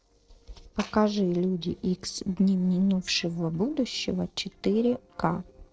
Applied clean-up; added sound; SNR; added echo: neural separator model SepFormer DNS4.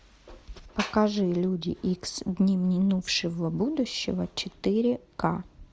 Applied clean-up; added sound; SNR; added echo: none; none; none; none.